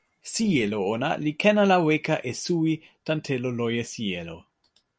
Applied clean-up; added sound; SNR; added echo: none; none; none; none.